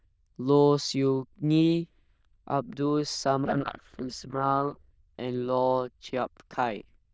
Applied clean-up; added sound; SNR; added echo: neural diffusion model UNIVERSE++.